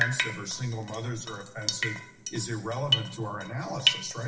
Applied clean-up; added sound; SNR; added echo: none; Drip; -1 dB; reverberation time 1.0 s.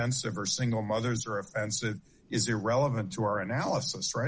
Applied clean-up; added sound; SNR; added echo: none; none; none; none.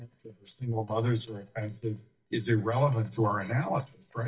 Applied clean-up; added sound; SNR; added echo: neural mask model DeepFilterNet 3.